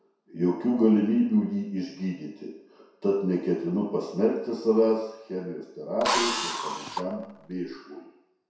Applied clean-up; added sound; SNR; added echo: none; Drill; 4 dB; reverberation time 0.7 s.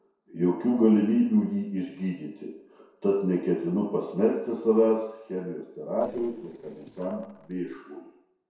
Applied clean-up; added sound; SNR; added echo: neural separator model SepFormer DNS4.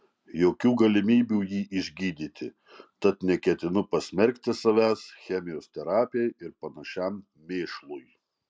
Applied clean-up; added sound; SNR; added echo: none; none; none; none.